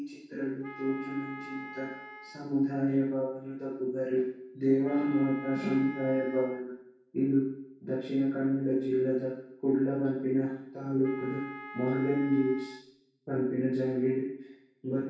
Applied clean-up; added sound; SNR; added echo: none; Wind instrument, woodwind instrument; 15 dB; reverberation time 0.7 s.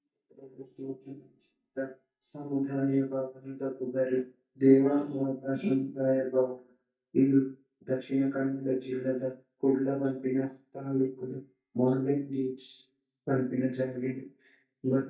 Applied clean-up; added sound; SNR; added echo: neural mask model DeepFilterNet 3.